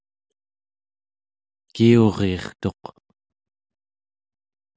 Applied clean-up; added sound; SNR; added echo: none; none; none; none.